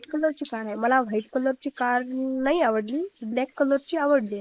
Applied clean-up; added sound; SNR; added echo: neural mask model Resemble Enhance denoiser.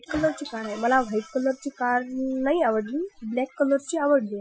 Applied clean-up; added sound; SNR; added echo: classical method Wiener filter.